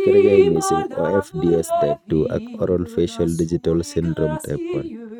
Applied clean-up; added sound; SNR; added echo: neural mask model RNNoise.